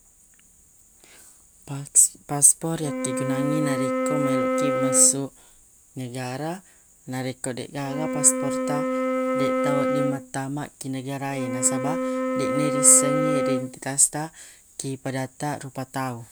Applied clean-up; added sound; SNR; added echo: none; Wind instrument, woodwind instrument; -1 dB; none.